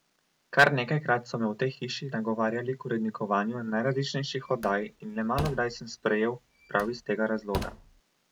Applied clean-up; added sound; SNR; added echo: none; Slam; 12 dB; none.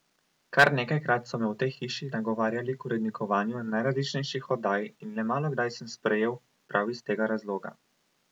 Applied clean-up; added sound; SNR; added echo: none; none; none; none.